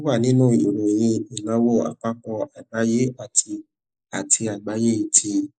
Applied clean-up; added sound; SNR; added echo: neural mask model Resemble Enhance denoiser.